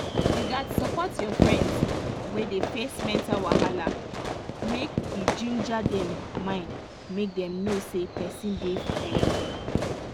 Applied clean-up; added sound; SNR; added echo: none; Fireworks; -4 dB; none.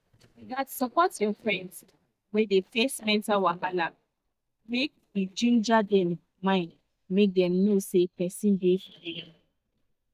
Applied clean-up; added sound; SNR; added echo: neural mask model DeepFilterNet 3.